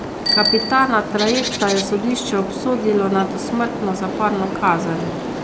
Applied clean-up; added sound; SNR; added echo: none; Bicycle bell + Bird; 4 dB; none.